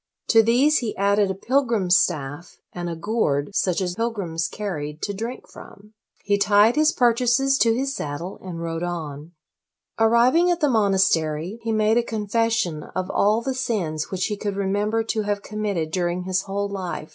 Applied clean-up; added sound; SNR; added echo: none; none; none; none.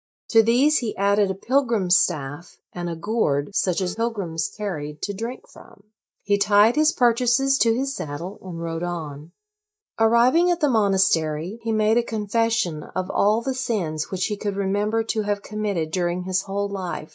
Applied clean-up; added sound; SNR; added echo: neural mask model DeepFilterNet 3.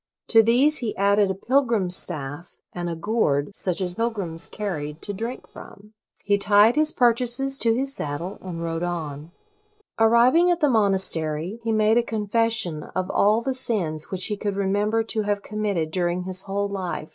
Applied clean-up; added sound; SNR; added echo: neural separator model SepFormer DNS4.